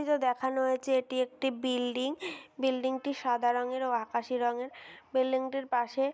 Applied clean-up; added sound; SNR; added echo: none; none; none; none.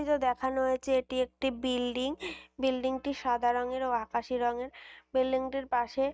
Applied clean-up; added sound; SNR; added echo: neural mask model RNNoise.